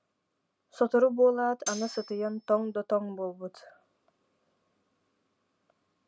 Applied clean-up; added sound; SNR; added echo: none; Cutlery, silverware; 11 dB; none.